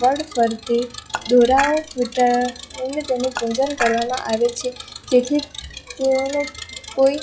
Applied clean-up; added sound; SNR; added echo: classical method log-MMSE.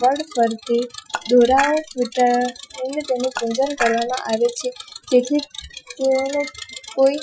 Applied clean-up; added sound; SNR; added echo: classical method Wiener filter.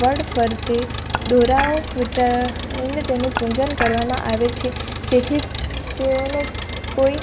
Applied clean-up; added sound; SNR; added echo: none; Engine + Dishes, pots, and pans / Chink, clink; 6 dB; none.